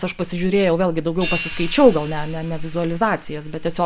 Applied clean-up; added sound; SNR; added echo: none; Hi-hat; 16 dB; none.